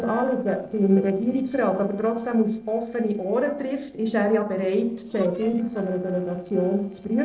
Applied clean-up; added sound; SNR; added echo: neural separator model SepFormer DNS4.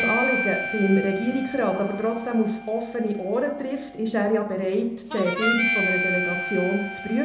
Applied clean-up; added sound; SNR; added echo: none; Harmonica; 5 dB; reverberation time 0.7 s.